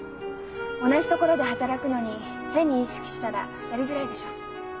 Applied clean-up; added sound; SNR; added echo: none; none; none; none.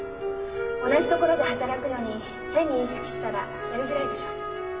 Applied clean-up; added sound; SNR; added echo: none; Wind instrument, woodwind instrument; 17 dB; reverberation time 2.7 s.